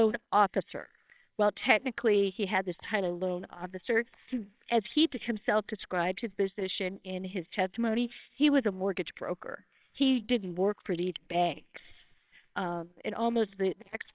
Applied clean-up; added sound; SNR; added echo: neural separator model SepFormer WHAMR!.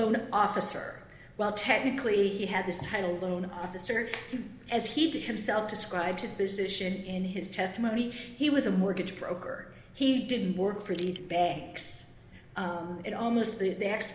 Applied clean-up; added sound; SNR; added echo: none; Crushing; 18 dB; reverberation time 1.1 s.